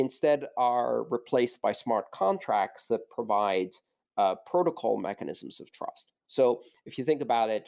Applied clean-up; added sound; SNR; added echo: none; none; none; none.